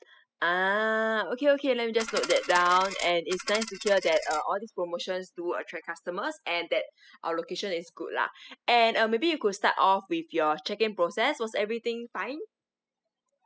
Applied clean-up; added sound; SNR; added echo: classical method spectral subtraction.